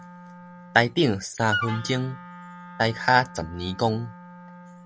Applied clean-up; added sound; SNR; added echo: none; Wind instrument, woodwind instrument; 12 dB; none.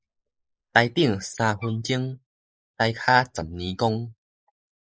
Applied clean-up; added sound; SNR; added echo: neural mask model Resemble Enhance denoiser.